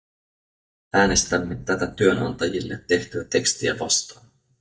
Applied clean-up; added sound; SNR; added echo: neural mask model DeepFilterNet 3.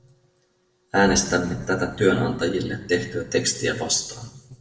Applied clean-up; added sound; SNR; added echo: neural separator model SepFormer DNS4.